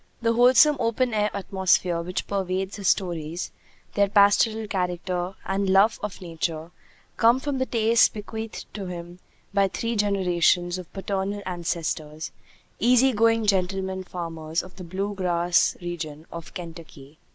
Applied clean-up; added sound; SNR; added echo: none; none; none; none.